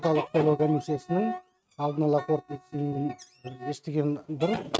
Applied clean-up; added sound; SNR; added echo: neural mask model RNNoise.